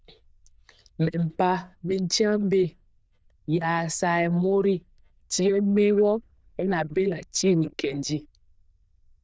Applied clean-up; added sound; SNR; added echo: neural diffusion model UNIVERSE++.